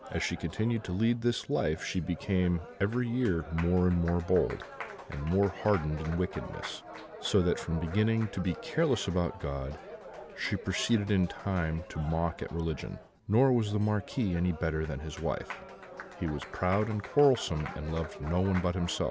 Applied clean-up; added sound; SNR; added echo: none; Applause; 15 dB; none.